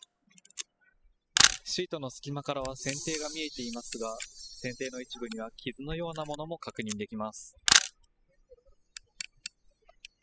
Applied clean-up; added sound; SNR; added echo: classical method spectral subtraction.